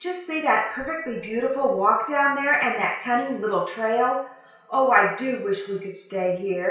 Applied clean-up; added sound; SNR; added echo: none; none; none; reverberation time 0.6 s.